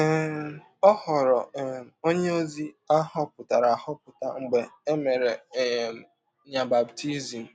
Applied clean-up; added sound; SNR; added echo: none; none; none; none.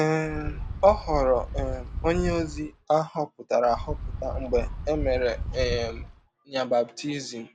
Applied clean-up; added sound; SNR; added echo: none; Wind; 6 dB; none.